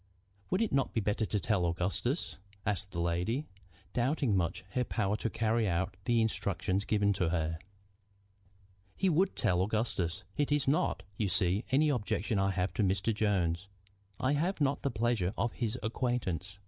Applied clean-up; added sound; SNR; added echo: none; none; none; none.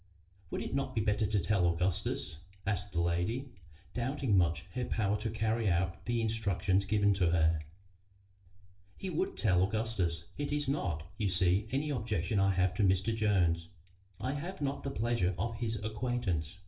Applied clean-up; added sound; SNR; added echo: none; none; none; reverberation time 0.3 s.